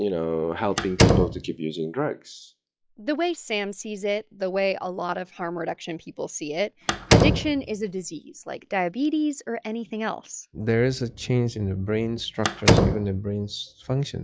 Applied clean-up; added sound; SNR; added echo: classical method log-MMSE.